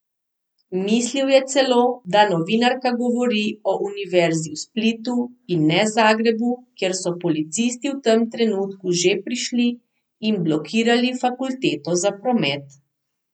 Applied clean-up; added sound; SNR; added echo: none; none; none; none.